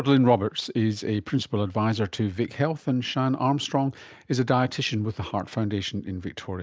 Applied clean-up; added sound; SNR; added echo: none; none; none; none.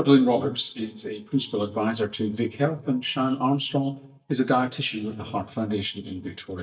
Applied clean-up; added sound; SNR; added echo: neural mask model DeepFilterNet 3.